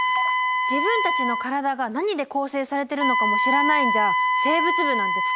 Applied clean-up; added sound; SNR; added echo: none; Wind instrument, woodwind instrument; -3 dB; none.